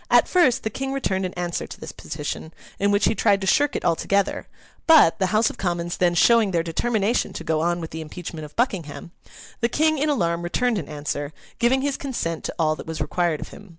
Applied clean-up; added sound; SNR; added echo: none; none; none; none.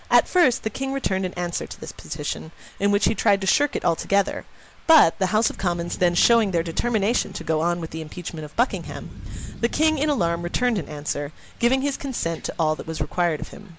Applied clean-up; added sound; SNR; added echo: none; Thunder / Rain; 18 dB; none.